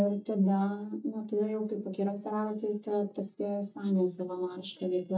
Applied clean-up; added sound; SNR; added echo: neural mask model DeepFilterNet 3.